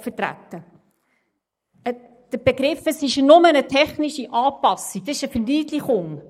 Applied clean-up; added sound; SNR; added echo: neural mask model Resemble Enhance denoiser.